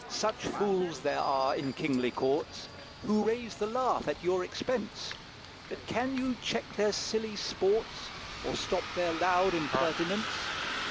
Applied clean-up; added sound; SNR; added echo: none; Bus; 9 dB; none.